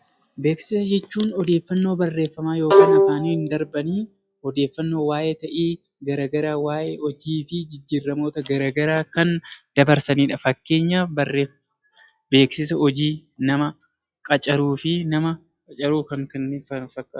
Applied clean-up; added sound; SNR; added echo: classical method log-MMSE.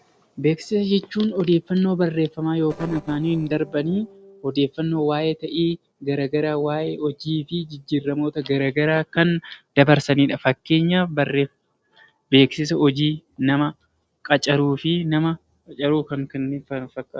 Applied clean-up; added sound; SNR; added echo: neural separator model SepFormer DNS4.